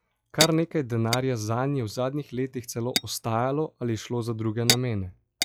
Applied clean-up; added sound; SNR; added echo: classical method log-MMSE.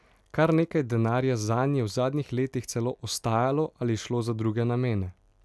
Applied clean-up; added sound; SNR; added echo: none; none; none; none.